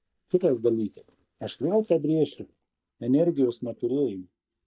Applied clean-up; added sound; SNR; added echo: neural mask model DeepFilterNet 3.